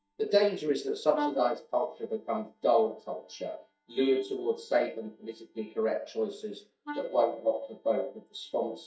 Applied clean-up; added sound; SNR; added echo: neural mask model DeepFilterNet 3.